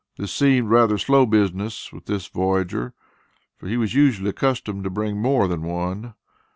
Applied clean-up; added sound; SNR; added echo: none; none; none; none.